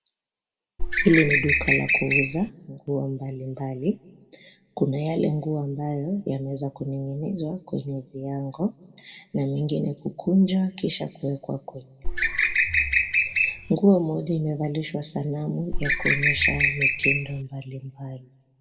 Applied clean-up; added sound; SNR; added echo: none; Bird; -4 dB; reverberation time 1.0 s.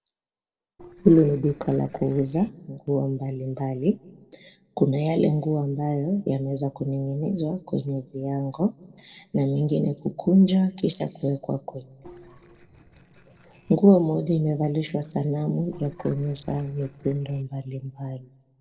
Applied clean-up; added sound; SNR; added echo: neural separator model SepFormer DNS4.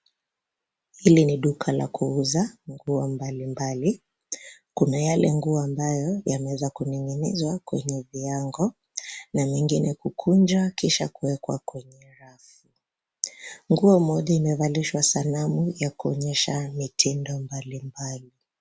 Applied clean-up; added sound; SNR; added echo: none; none; none; none.